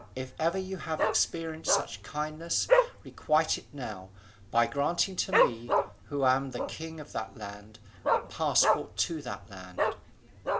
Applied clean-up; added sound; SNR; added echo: none; Dog; 0 dB; none.